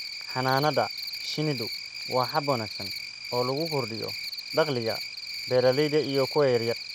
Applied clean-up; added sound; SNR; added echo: none; Cricket; 8 dB; none.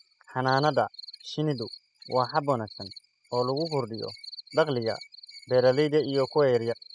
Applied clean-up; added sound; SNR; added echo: classical method spectral subtraction.